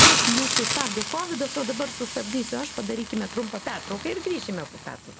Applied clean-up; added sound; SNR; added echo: none; Hiss; -4 dB; none.